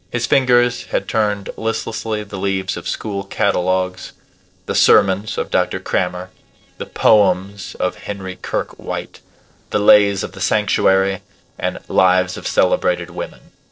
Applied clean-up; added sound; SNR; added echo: neural separator model SepFormer DNS4.